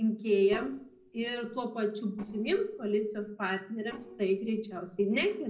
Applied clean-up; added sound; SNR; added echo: neural separator model SepFormer DNS4.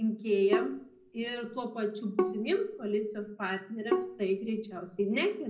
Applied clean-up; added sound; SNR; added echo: none; Bowed string instrument; 3 dB; reverberation time 0.5 s.